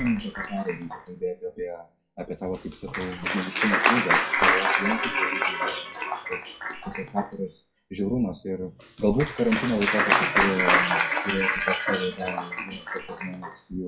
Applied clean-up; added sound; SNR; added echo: classical method WPE with log-MMSE.